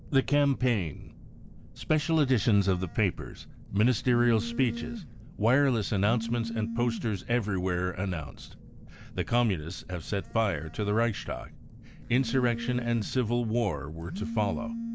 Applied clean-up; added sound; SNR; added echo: none; Telephone; 11 dB; none.